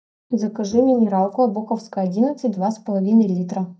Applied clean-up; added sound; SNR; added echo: neural mask model DeepFilterNet 3.